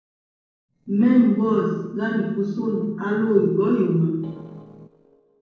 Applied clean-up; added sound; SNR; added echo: neural separator model SepFormer DNS4.